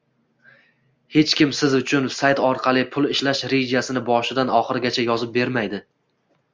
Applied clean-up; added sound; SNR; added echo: none; none; none; none.